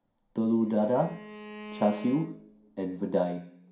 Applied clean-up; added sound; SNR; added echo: none; Bowed string instrument; 16 dB; reverberation time 0.5 s.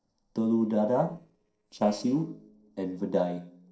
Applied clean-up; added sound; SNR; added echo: neural separator model SepFormer DNS4.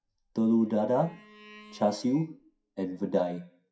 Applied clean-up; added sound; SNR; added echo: classical method WPE with log-MMSE.